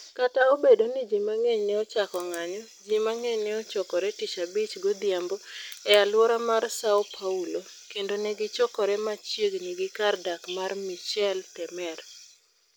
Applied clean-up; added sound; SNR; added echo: none; none; none; none.